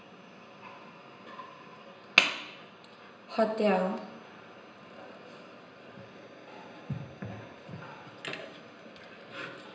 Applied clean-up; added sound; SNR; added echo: none; none; none; reverberation time 0.9 s.